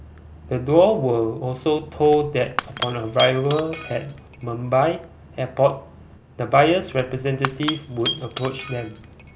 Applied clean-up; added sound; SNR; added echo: none; Shatter / Crushing; 12 dB; none.